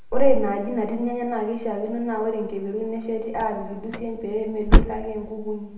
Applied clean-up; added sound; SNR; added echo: none; Slam / Car; -2 dB; reverberation time 0.8 s.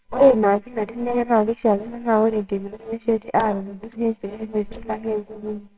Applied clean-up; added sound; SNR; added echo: neural separator model SepFormer WHAMR!.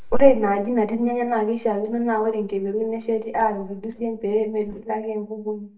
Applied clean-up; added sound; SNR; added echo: neural mask model DeepFilterNet 3.